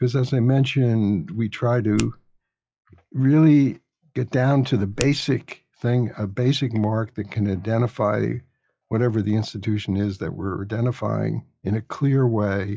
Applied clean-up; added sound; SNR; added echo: classical method log-MMSE.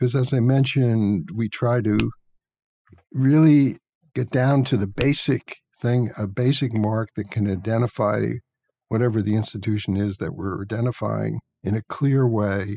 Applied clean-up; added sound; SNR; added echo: classical method spectral subtraction.